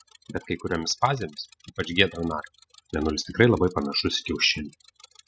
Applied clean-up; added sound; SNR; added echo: classical method spectral subtraction.